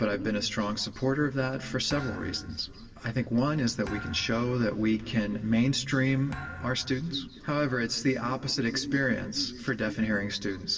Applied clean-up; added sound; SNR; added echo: none; Thump, thud; 16 dB; reverberation time 2.1 s.